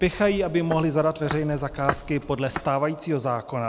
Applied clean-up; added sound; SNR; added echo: none; Walk, footsteps; 10 dB; none.